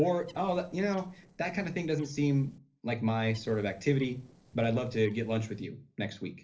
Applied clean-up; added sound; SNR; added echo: neural separator model SepFormer DNS4.